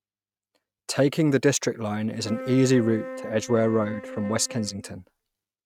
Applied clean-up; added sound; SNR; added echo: neural mask model RNNoise.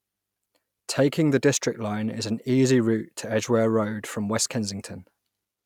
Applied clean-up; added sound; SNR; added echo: none; none; none; none.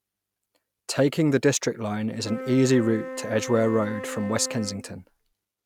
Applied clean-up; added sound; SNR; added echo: none; Wind instrument, woodwind instrument; 11 dB; none.